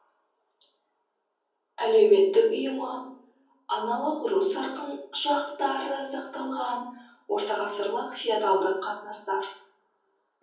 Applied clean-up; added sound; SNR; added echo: none; none; none; reverberation time 0.6 s.